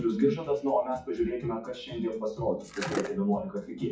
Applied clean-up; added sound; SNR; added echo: classical method WPE with log-MMSE.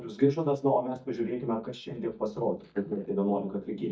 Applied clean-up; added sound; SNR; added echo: neural mask model DeepFilterNet 3.